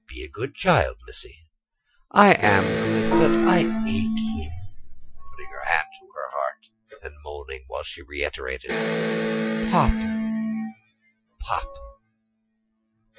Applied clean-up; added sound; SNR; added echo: classical method Wiener filter.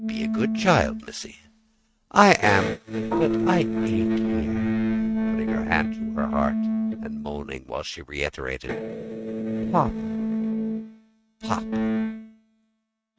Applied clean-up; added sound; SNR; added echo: neural mask model RNNoise.